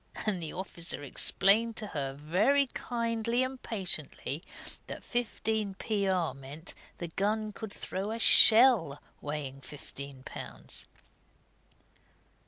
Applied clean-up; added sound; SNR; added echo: none; none; none; none.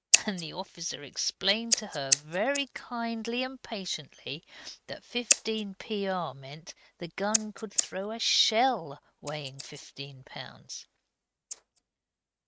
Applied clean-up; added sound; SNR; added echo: neural mask model RNNoise.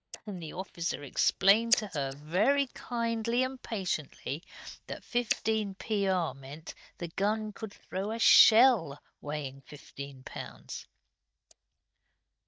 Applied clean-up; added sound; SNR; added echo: neural mask model DeepFilterNet 3.